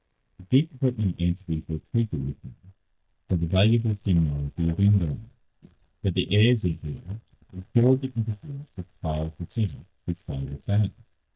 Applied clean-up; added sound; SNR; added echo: neural mask model DeepFilterNet 3.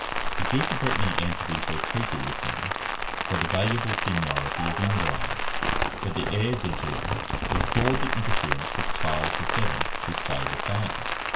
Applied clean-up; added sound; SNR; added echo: none; Rain; -4 dB; reverberation time 0.2 s.